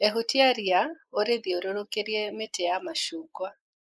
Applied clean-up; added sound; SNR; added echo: neural mask model Resemble Enhance denoiser.